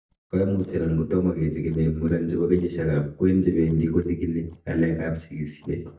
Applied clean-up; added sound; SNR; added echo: neural mask model DeepFilterNet 3.